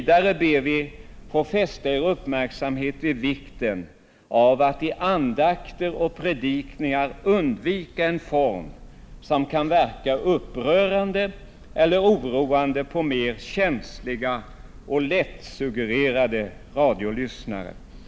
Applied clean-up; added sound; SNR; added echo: none; Church bell; 19 dB; none.